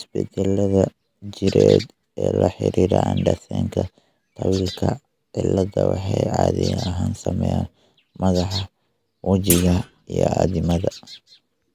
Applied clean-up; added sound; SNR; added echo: none; Thump, thud; 8 dB; none.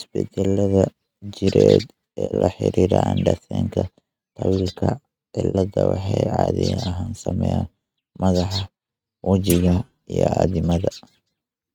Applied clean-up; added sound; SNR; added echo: neural mask model RNNoise.